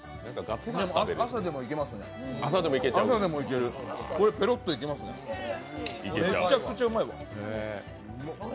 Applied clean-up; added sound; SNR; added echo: none; none; none; none.